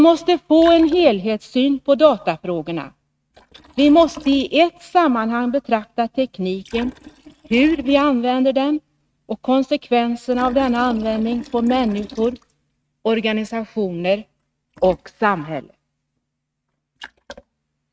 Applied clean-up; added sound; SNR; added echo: neural mask model RNNoise.